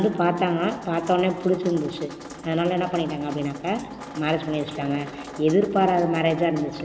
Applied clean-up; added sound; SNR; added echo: none; Drip; 17 dB; none.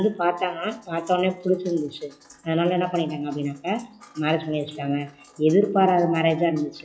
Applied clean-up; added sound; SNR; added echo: classical method log-MMSE.